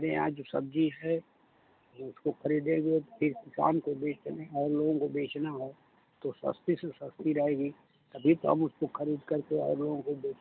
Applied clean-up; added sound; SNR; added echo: none; none; none; none.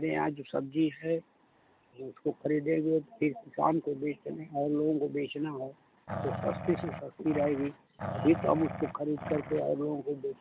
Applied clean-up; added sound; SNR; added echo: none; Growling; 7 dB; none.